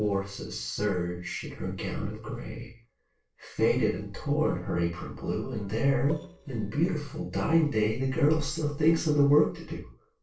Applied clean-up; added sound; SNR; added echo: neural separator model SepFormer DNS4.